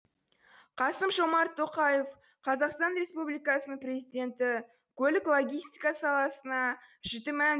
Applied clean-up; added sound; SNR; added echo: none; none; none; none.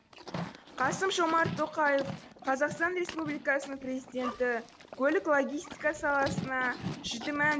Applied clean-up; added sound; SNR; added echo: none; Livestock, farm animals, working animals; 11 dB; none.